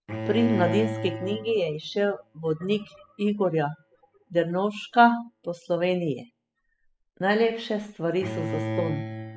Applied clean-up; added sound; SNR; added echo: classical method spectral subtraction.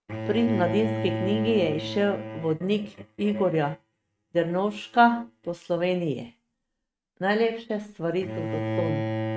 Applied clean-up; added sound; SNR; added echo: neural mask model RNNoise.